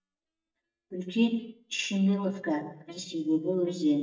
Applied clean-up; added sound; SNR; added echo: neural mask model DeepFilterNet 3.